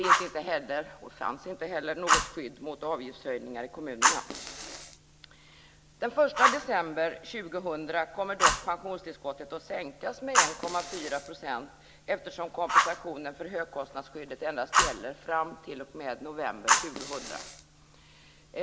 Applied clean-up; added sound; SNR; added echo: none; Fire; -2 dB; none.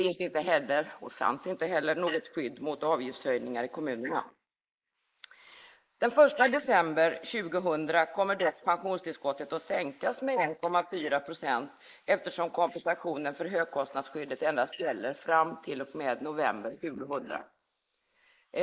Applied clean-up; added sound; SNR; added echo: neural mask model Resemble Enhance denoiser.